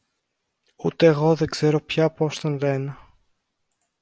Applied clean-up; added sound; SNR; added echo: none; none; none; none.